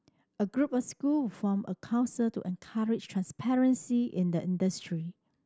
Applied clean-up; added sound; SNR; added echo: none; none; none; none.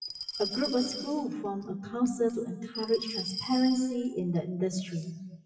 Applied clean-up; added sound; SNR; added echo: classical method WPE with log-MMSE.